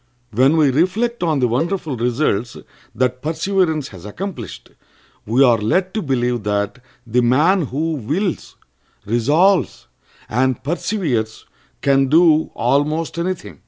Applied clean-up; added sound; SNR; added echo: none; Cowbell; 16 dB; none.